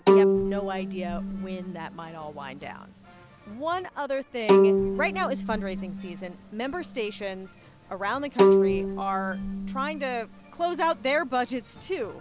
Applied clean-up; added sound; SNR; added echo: none; Bowed string instrument; -5 dB; none.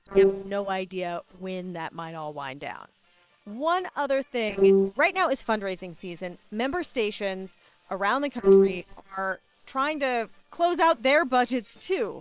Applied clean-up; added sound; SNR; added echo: neural separator model SepFormer WHAM!.